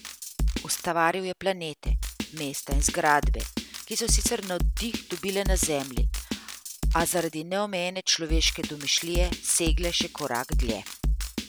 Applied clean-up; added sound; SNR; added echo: none; Drum kit; 0 dB; none.